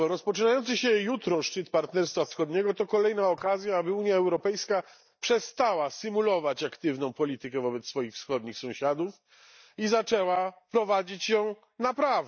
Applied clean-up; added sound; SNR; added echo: neural mask model DeepFilterNet 3.